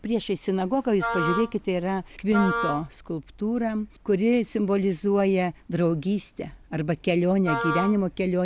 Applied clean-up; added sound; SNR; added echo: none; Wind instrument, woodwind instrument; 5 dB; none.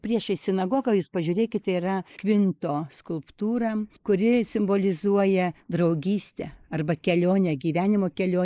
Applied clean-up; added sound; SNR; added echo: neural mask model Resemble Enhance denoiser.